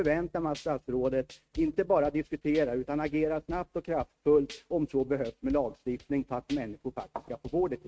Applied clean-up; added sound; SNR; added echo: neural mask model RNNoise.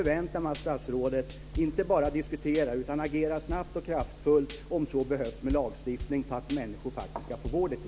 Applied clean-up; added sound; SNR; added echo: none; Tambourine / Drum / Drum kit; 13 dB; none.